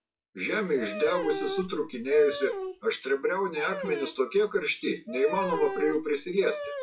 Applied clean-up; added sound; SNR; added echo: classical method WPE with log-MMSE.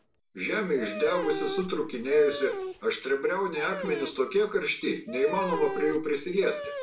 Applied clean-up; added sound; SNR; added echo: none; Dog; 9 dB; reverberation time 0.3 s.